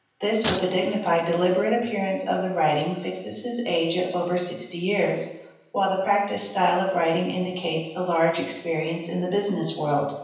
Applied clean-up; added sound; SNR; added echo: none; Shatter; 12 dB; reverberation time 0.9 s.